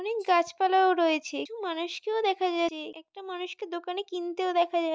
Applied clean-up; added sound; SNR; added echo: none; none; none; none.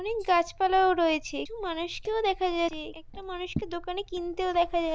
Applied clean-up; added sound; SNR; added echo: none; Liquid; 13 dB; none.